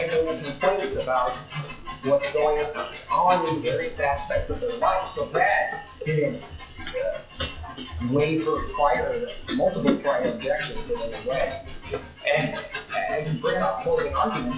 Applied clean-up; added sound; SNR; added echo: classical method log-MMSE.